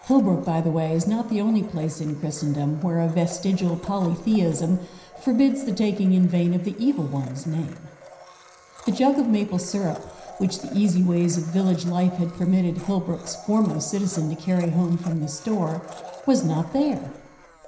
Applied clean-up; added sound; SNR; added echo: none; Domestic sounds, home sounds; 20 dB; reverberation time 0.9 s.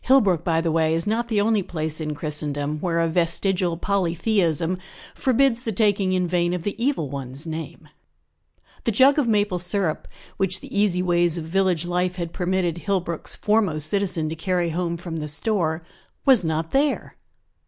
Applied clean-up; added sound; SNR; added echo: none; none; none; none.